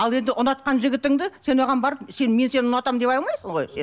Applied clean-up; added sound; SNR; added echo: none; none; none; none.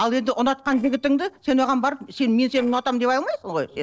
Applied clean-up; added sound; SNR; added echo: neural separator model SepFormer DNS4.